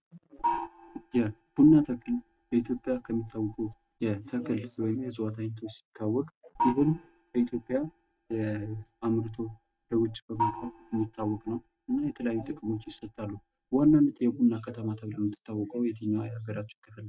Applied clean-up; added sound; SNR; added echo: neural mask model RNNoise.